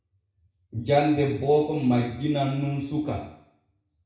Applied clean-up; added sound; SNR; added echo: none; none; none; reverberation time 0.7 s.